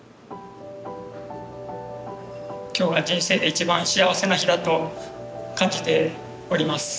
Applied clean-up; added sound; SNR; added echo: none; none; none; none.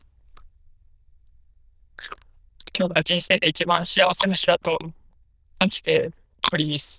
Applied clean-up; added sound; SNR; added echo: neural diffusion model UNIVERSE++.